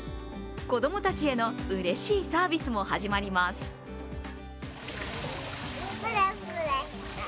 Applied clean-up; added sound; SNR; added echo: none; none; none; none.